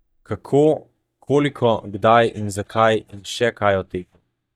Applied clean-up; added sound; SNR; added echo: neural mask model DeepFilterNet 3.